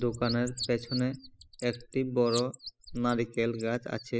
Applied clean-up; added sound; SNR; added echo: classical method spectral subtraction.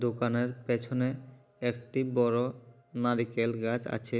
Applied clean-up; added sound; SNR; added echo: none; none; none; none.